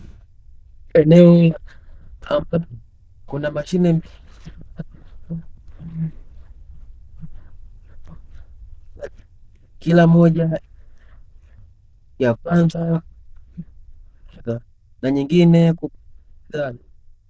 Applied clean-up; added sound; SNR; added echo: neural diffusion model UNIVERSE++.